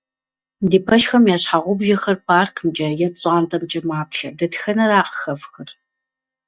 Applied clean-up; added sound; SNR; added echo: neural mask model DeepFilterNet 3.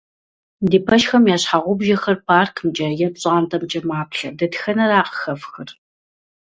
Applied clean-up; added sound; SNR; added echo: none; none; none; none.